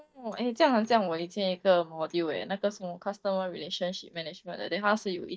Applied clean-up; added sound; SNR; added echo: neural mask model DeepFilterNet 3.